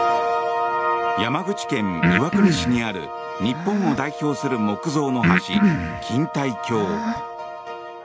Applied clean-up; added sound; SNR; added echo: none; Breathing; 1 dB; none.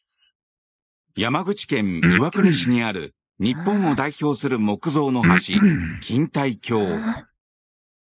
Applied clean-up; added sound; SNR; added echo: neural mask model Resemble Enhance denoiser.